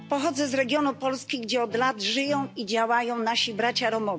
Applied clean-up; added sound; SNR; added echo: none; Guitar; 20 dB; none.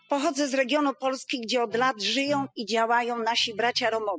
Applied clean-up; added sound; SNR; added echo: classical method spectral subtraction.